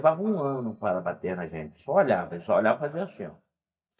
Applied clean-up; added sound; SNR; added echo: neural mask model DeepFilterNet 3.